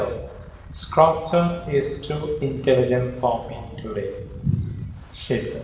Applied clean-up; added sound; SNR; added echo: none; Wind; 15 dB; reverberation time 1.1 s.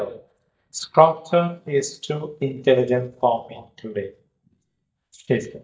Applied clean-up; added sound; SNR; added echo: neural mask model DeepFilterNet 3.